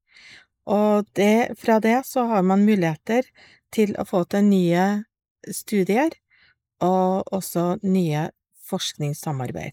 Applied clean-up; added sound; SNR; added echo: neural mask model Resemble Enhance denoiser.